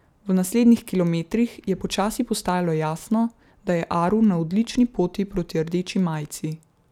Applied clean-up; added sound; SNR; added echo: none; none; none; none.